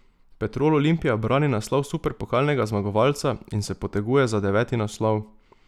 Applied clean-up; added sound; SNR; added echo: none; none; none; none.